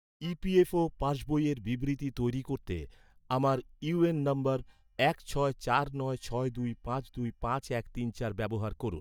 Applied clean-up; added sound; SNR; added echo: neural mask model DeepFilterNet 3.